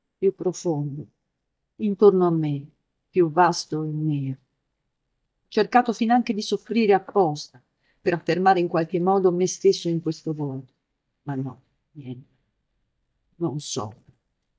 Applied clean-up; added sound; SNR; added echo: neural mask model DeepFilterNet 3.